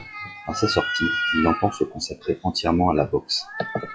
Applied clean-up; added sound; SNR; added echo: classical method log-MMSE.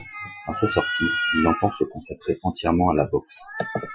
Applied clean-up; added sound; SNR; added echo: classical method Wiener filter.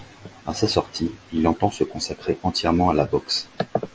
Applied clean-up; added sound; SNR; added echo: none; none; none; none.